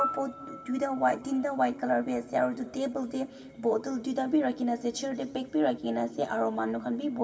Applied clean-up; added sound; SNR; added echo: none; Piano; 15 dB; reverberation time 1.9 s.